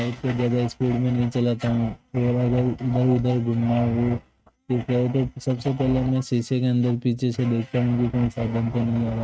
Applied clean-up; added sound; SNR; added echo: neural mask model RNNoise.